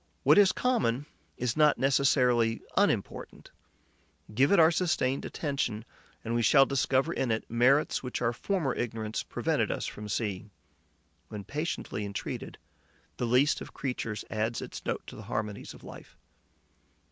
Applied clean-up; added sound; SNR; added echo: none; none; none; none.